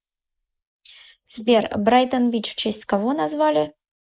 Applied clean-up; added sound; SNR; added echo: neural mask model Resemble Enhance denoiser.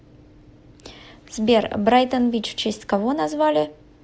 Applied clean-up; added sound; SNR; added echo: none; none; none; none.